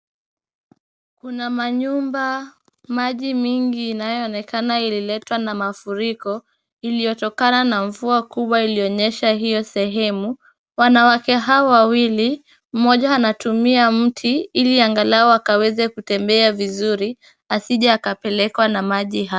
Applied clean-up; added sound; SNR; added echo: none; none; none; none.